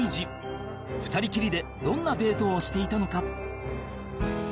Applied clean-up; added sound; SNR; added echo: none; none; none; none.